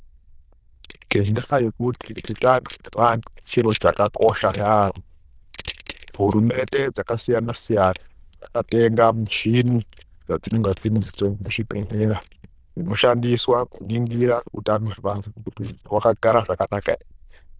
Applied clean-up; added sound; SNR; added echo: neural diffusion model UNIVERSE++.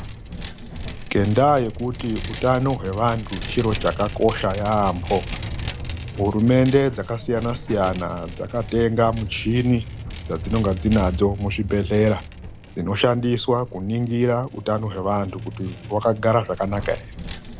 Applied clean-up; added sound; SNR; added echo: none; Vehicle; 10 dB; none.